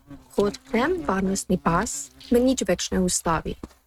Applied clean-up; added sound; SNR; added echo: neural mask model RNNoise.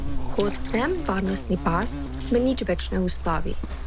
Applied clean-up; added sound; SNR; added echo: none; Insect; 2 dB; none.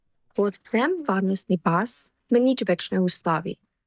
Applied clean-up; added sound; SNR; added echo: neural mask model DeepFilterNet 3.